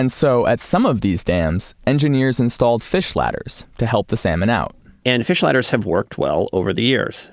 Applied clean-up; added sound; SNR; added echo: none; none; none; none.